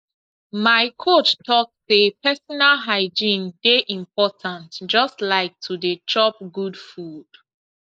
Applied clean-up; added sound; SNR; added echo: neural mask model Resemble Enhance denoiser.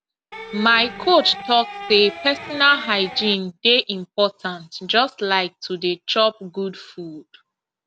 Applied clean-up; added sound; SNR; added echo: none; Electric guitar; 13 dB; none.